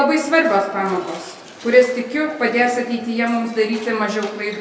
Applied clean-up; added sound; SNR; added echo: none; none; none; none.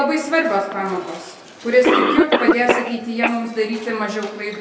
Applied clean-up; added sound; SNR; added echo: none; Cough; 1 dB; none.